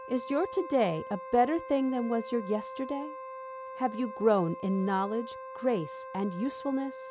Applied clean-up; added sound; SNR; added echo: none; Wind instrument, woodwind instrument; 12 dB; none.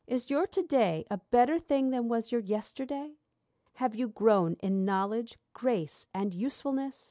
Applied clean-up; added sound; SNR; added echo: none; none; none; none.